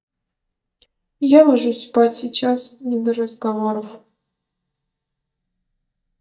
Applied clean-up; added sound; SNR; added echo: neural mask model DeepFilterNet 3.